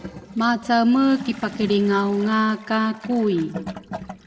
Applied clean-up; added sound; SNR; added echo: none; Toilet flush / Gurgling; 15 dB; reverberation time 1.2 s.